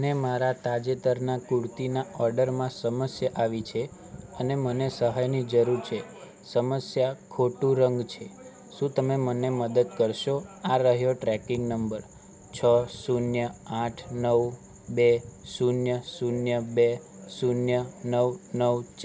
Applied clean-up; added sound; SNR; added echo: none; none; none; none.